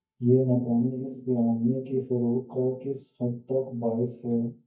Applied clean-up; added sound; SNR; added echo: neural mask model DeepFilterNet 3.